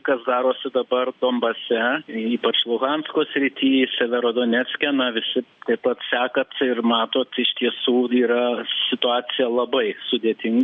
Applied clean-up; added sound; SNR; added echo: none; none; none; none.